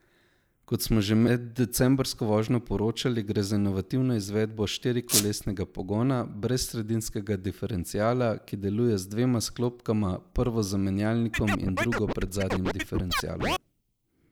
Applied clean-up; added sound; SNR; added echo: neural mask model Resemble Enhance denoiser.